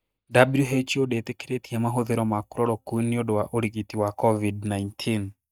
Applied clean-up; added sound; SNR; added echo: neural mask model DeepFilterNet 3.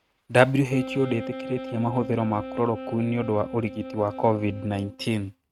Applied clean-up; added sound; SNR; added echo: neural mask model RNNoise.